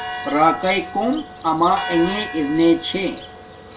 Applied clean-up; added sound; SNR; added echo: none; Church bell; 11 dB; reverberation time 0.1 s.